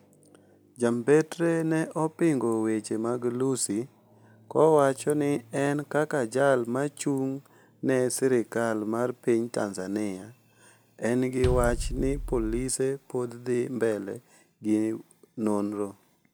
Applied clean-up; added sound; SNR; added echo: none; Bass drum; 5 dB; none.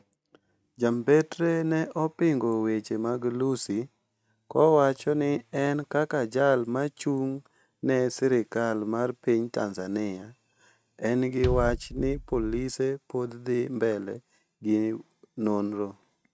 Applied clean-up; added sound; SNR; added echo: neural mask model RNNoise.